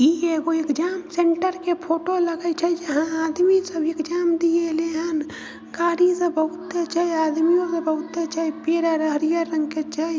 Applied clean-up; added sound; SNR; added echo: none; none; none; none.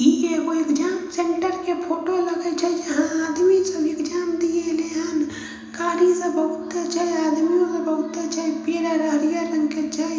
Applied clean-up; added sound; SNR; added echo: none; none; none; reverberation time 1.0 s.